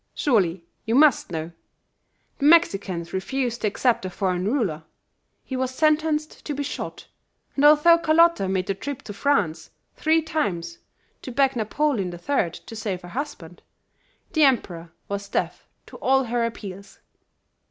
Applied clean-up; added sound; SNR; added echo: none; none; none; none.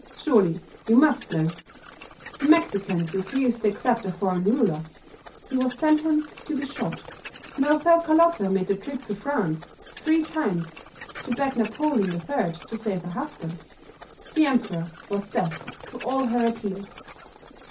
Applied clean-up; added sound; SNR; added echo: none; Wild animals; 9 dB; reverberation time 0.3 s.